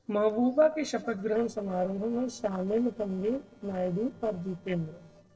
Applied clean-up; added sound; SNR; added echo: neural separator model SepFormer DNS4.